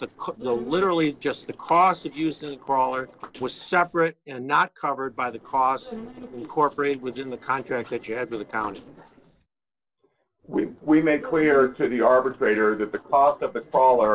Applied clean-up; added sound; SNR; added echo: neural separator model SepFormer DNS4.